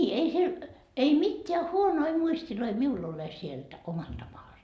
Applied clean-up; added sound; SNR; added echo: none; none; none; none.